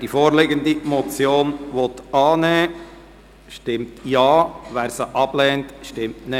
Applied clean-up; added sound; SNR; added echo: none; none; none; none.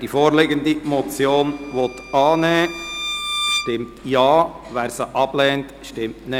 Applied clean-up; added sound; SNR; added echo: none; Bowed string instrument; 10 dB; none.